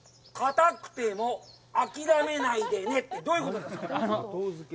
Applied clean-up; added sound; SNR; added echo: none; none; none; none.